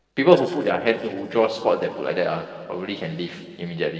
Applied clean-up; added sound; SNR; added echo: neural separator model SepFormer DNS4.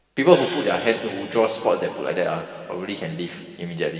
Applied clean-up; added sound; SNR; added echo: none; Hi-hat; 13 dB; reverberation time 2.4 s.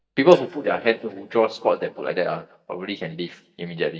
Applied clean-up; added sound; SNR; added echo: neural mask model DeepFilterNet 3.